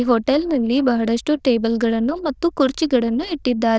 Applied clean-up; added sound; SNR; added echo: neural diffusion model UNIVERSE++.